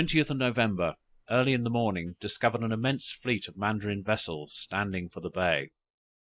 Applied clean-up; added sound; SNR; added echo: neural mask model Resemble Enhance denoiser.